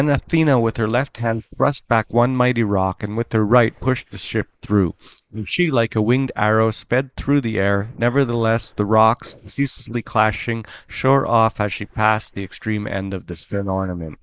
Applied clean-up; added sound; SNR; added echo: neural mask model Resemble Enhance denoiser.